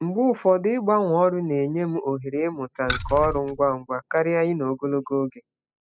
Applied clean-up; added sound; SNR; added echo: classical method spectral subtraction.